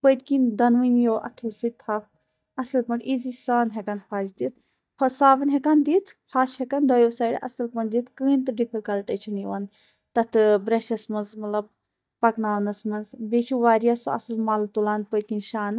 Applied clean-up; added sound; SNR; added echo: neural mask model DeepFilterNet 3.